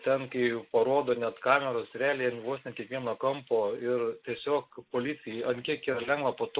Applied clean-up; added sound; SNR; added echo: neural mask model Resemble Enhance denoiser.